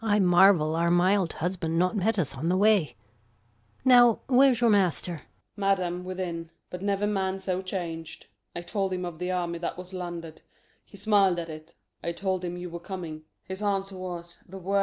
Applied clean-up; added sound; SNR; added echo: none; none; none; none.